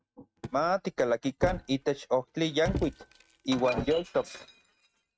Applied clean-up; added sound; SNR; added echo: neural mask model RNNoise.